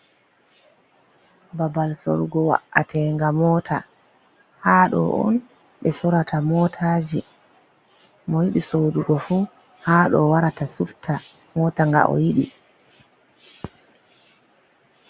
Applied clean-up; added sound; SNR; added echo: none; none; none; none.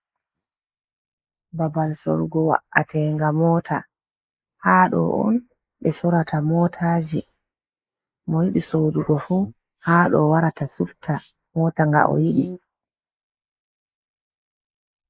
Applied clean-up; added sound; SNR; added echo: neural mask model Resemble Enhance denoiser.